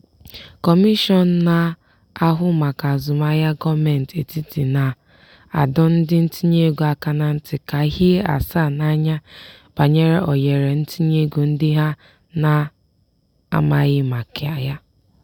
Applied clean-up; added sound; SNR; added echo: none; none; none; none.